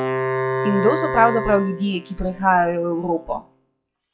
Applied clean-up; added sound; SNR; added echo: classical method log-MMSE.